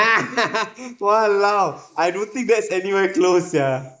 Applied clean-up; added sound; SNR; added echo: neural mask model Resemble Enhance denoiser.